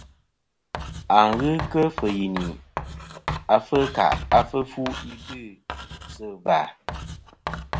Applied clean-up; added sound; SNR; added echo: none; Writing; 9 dB; none.